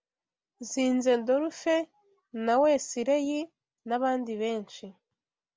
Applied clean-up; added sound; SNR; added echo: none; none; none; none.